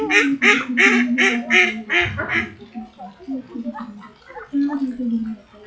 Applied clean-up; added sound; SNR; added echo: classical method WPE with log-MMSE.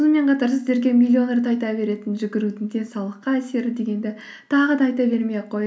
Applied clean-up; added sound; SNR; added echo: none; none; none; none.